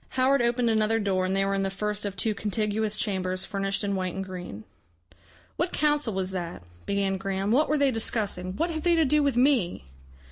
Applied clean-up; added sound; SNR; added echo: none; none; none; none.